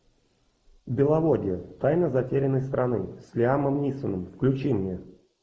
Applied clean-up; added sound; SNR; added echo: neural mask model Resemble Enhance denoiser.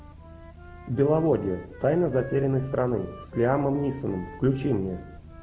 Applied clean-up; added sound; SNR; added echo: none; Wind instrument, woodwind instrument; 20 dB; none.